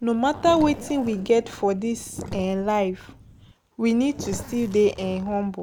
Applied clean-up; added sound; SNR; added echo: none; Sink (filling or washing) + Zipper (clothing); 15 dB; none.